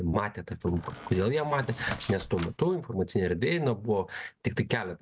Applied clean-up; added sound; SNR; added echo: none; Squeak; 11 dB; none.